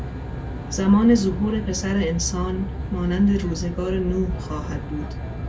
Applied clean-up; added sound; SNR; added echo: none; Aircraft; 6 dB; reverberation time 0.2 s.